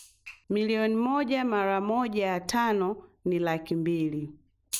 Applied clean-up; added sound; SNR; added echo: none; none; none; none.